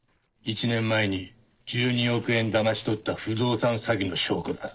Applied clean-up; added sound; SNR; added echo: neural separator model SepFormer DNS4.